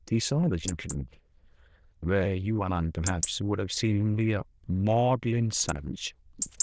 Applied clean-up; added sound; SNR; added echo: neural diffusion model UNIVERSE++.